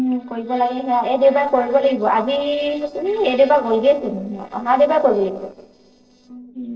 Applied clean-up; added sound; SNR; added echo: neural separator model SepFormer DNS4.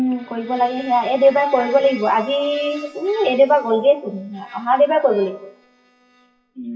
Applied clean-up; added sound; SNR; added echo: classical method WPE with log-MMSE.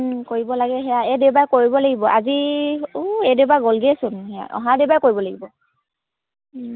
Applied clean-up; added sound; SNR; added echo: none; none; none; none.